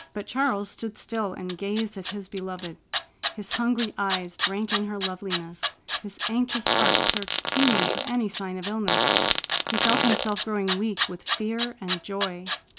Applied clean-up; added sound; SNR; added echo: none; Tools + Fart; 0 dB; none.